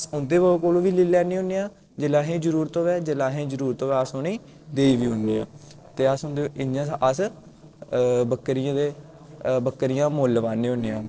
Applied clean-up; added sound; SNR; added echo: neural separator model SepFormer DNS4.